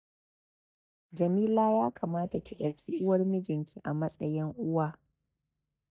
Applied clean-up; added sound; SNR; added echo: neural mask model DeepFilterNet 3.